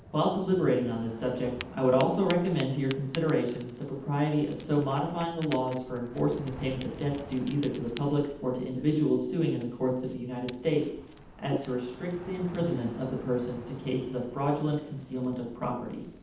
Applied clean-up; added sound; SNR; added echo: none; Ocean; 16 dB; reverberation time 0.8 s.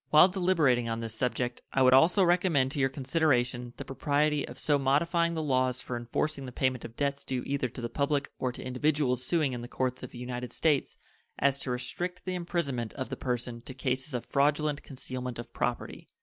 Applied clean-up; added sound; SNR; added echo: none; none; none; none.